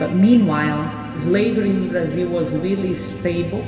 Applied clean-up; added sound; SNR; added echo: none; Bowed string instrument; 19 dB; reverberation time 2.4 s.